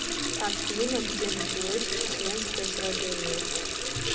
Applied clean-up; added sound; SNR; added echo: none; Water tap, faucet; -3 dB; reverberation time 1.0 s.